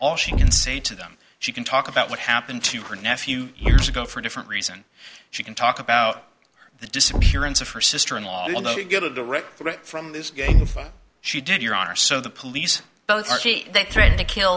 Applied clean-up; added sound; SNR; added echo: none; Thump, thud; 2 dB; none.